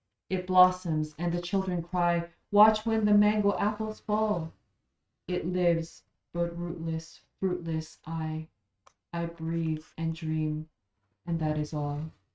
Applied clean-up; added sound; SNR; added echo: neural mask model RNNoise.